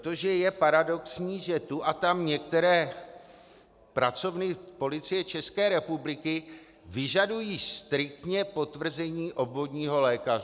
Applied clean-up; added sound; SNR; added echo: none; none; none; none.